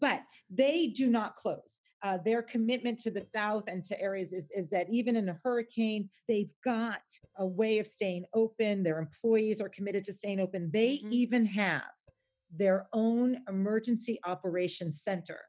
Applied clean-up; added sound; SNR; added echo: neural mask model DeepFilterNet 3.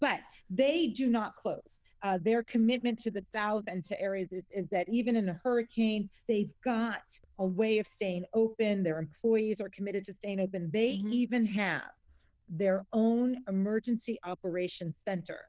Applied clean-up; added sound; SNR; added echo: neural diffusion model UNIVERSE++.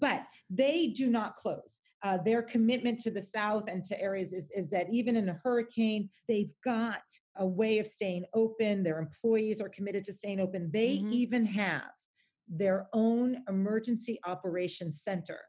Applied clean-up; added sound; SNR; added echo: none; none; none; none.